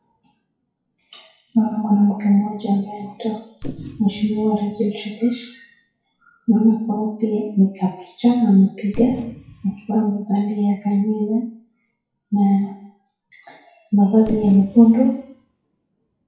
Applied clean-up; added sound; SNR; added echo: classical method WPE with log-MMSE.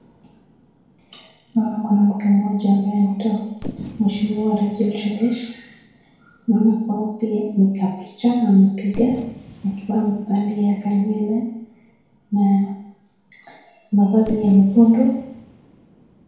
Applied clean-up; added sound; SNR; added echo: none; Fireworks; 20 dB; reverberation time 0.9 s.